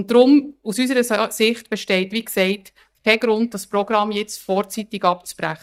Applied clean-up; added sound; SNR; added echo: neural mask model DeepFilterNet 3.